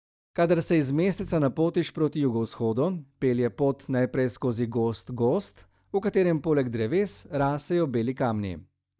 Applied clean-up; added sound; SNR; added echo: neural mask model DeepFilterNet 3.